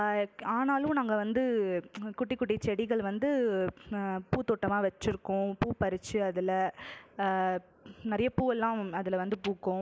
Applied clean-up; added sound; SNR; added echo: none; none; none; none.